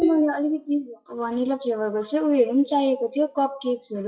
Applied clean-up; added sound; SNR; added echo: classical method WPE with log-MMSE.